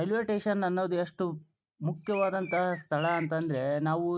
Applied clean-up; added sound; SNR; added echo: neural mask model RNNoise.